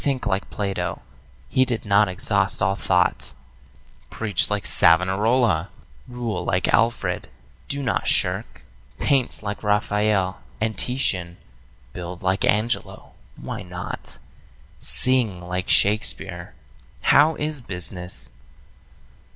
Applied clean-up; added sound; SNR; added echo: none; none; none; none.